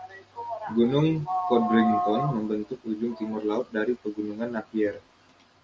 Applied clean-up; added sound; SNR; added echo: none; none; none; none.